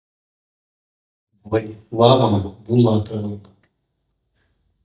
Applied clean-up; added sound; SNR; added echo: neural mask model DeepFilterNet 3.